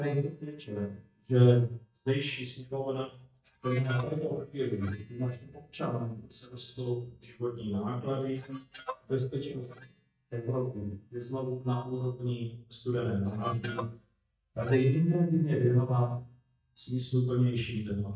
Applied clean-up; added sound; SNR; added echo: neural mask model DeepFilterNet 3.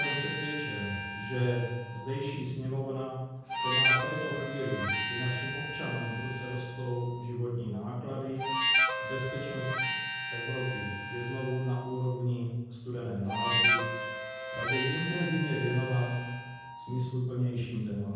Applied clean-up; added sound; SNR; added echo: none; Harmonica; 0 dB; reverberation time 1.3 s.